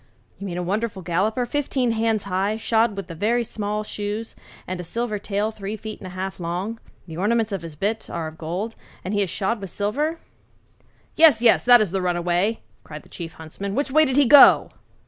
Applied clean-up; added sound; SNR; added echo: none; none; none; none.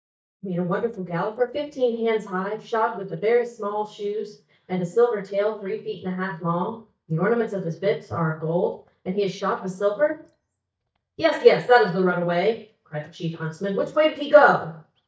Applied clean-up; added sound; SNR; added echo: neural mask model DeepFilterNet 3.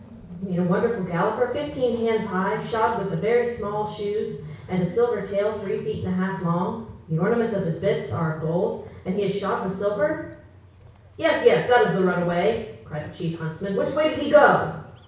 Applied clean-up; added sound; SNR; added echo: none; Bird; 19 dB; reverberation time 0.6 s.